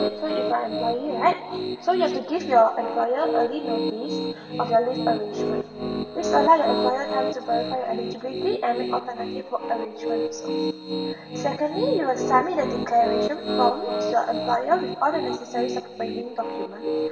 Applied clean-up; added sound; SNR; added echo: none; Piano; 3 dB; reverberation time 2.4 s.